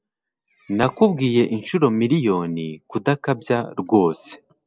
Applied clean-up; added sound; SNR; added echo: none; none; none; none.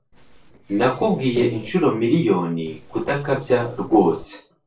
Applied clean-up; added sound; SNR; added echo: neural separator model SepFormer DNS4.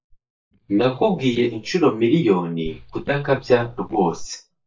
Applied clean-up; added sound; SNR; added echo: neural mask model DeepFilterNet 3.